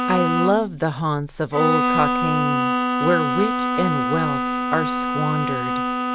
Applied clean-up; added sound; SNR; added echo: none; Bowed string instrument; -1 dB; none.